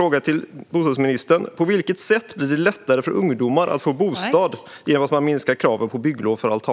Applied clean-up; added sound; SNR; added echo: none; none; none; none.